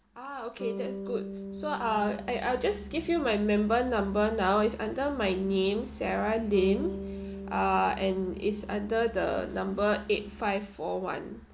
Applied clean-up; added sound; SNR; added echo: none; Bass guitar; 14 dB; none.